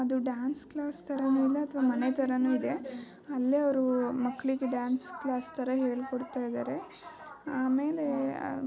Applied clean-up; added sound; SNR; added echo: none; none; none; none.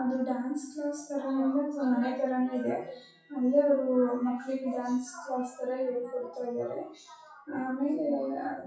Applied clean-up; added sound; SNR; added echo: classical method WPE with log-MMSE.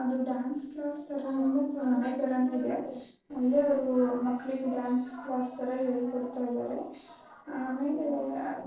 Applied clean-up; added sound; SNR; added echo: neural separator model SepFormer DNS4.